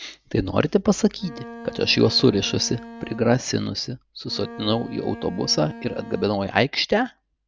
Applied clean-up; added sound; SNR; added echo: none; Bowed string instrument; 16 dB; none.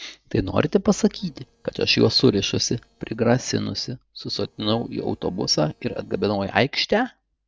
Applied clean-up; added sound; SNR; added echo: neural separator model SepFormer DNS4.